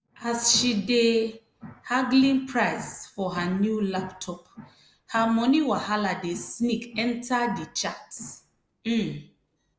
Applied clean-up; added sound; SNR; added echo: none; none; none; none.